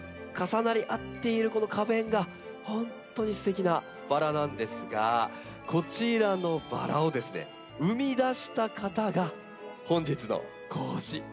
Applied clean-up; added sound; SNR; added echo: none; none; none; none.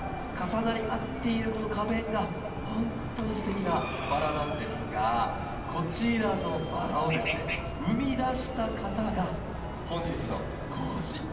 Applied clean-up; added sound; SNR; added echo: none; Chicken, rooster; 4 dB; reverberation time 2.3 s.